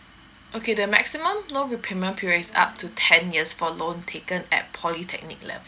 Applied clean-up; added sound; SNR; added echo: none; none; none; none.